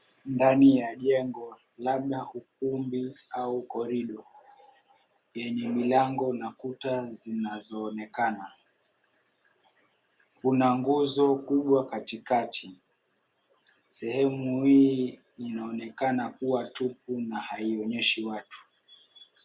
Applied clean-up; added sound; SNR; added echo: none; none; none; none.